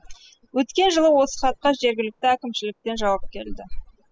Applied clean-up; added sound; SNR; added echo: classical method spectral subtraction.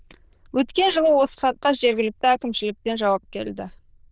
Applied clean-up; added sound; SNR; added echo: neural diffusion model UNIVERSE++.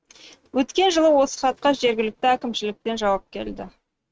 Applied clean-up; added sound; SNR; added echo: neural mask model RNNoise.